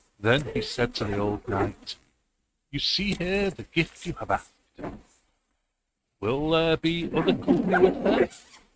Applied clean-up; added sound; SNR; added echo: neural mask model RNNoise.